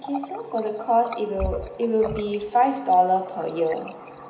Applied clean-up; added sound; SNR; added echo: none; Water tap, faucet; 13 dB; reverberation time 0.9 s.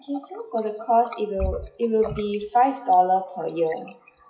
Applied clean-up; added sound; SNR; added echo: classical method WPE with log-MMSE.